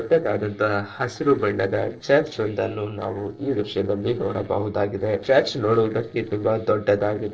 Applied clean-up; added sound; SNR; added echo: neural separator model SepFormer DNS4.